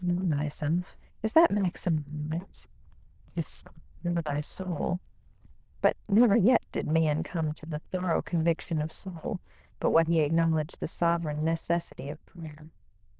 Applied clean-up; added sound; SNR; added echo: neural diffusion model UNIVERSE++.